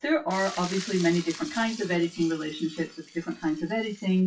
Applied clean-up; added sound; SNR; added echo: classical method WPE with log-MMSE.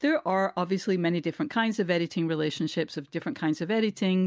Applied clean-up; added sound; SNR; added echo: none; none; none; none.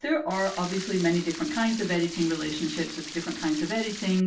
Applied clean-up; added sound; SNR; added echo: none; Stream; 12 dB; reverberation time 0.3 s.